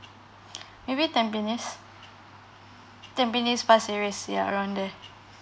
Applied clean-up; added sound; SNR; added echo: none; none; none; none.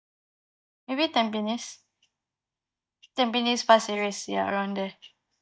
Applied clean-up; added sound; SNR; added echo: neural mask model DeepFilterNet 3.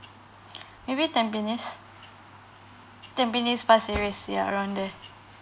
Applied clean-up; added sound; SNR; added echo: none; Cutlery, silverware / Drawer open or close; 12 dB; none.